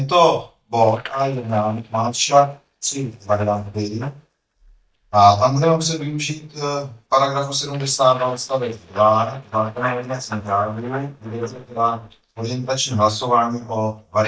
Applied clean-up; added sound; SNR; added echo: neural mask model DeepFilterNet 3.